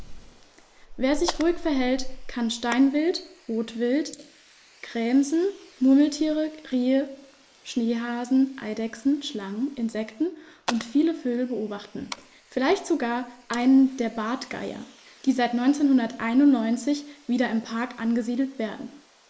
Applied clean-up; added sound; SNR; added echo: neural mask model Resemble Enhance denoiser.